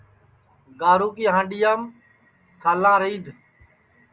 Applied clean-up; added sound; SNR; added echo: none; none; none; none.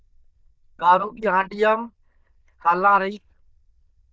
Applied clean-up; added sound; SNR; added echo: neural diffusion model UNIVERSE++.